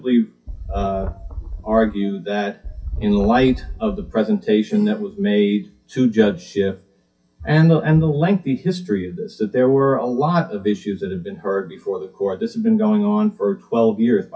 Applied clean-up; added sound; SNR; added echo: classical method WPE with log-MMSE.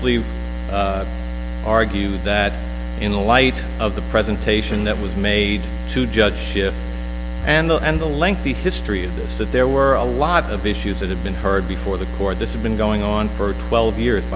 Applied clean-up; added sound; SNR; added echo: none; none; none; none.